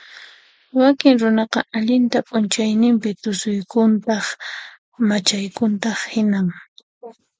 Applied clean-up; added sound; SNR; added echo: none; none; none; none.